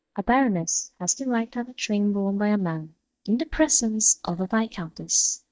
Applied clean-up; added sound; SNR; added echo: neural mask model DeepFilterNet 3.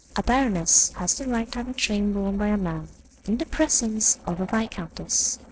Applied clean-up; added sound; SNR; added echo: neural separator model SepFormer DNS4.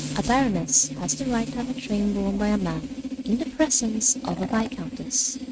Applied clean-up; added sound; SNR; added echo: neural mask model RNNoise.